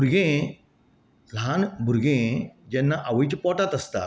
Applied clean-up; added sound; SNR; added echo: none; none; none; none.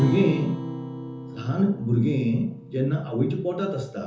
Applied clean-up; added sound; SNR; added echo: none; Acoustic guitar; 11 dB; reverberation time 0.6 s.